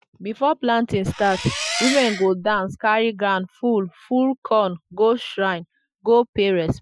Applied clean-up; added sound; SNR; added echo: classical method Wiener filter.